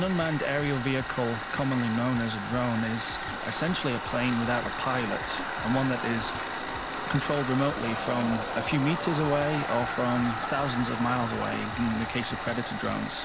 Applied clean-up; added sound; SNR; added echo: none; Tools; 4 dB; none.